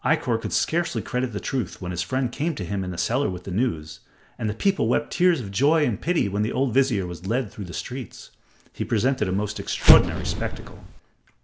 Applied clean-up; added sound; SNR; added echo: none; Explosion; -3 dB; none.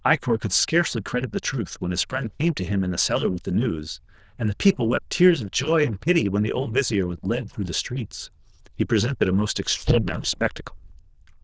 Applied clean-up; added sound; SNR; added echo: neural diffusion model UNIVERSE++.